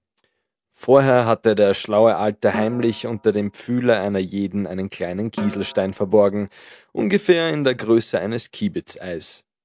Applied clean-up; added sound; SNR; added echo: none; Snare drum; 17 dB; none.